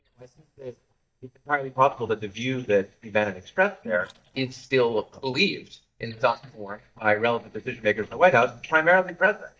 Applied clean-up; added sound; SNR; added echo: neural mask model DeepFilterNet 3.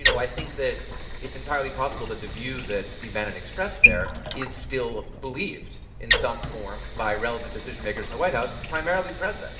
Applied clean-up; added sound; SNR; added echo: none; Sink (filling or washing) / Water; -3 dB; reverberation time 1.6 s.